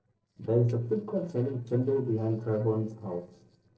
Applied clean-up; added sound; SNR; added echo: neural separator model SepFormer DNS4.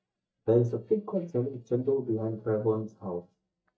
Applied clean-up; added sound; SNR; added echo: neural mask model DeepFilterNet 3.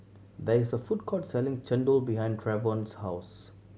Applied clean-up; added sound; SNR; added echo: none; none; none; none.